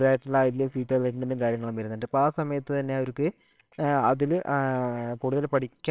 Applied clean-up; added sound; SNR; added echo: neural separator model SepFormer WHAMR!.